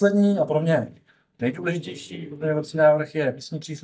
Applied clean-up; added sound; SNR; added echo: neural mask model DeepFilterNet 3.